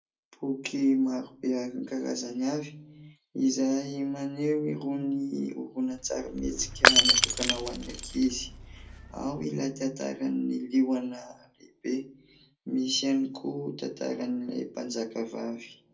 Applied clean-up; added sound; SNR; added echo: none; Shatter / Crushing; -3 dB; reverberation time 0.2 s.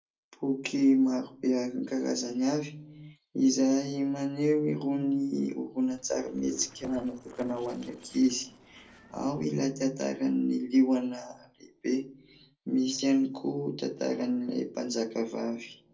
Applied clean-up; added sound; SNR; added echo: neural separator model SepFormer DNS4.